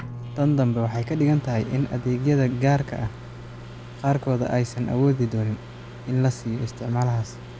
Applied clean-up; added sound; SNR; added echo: none; Microwave oven; 13 dB; none.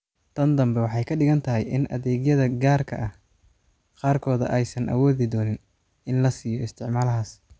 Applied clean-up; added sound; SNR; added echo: none; none; none; none.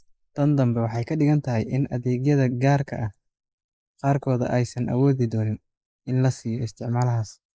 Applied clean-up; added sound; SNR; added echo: neural mask model Resemble Enhance denoiser.